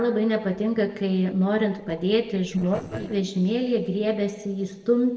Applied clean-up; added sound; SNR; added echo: neural separator model SepFormer DNS4.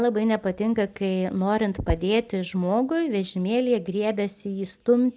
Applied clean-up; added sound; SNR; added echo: none; none; none; none.